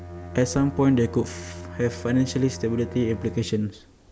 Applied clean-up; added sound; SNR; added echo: none; Bowed string instrument; 13 dB; none.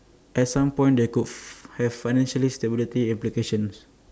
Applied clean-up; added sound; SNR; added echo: none; none; none; none.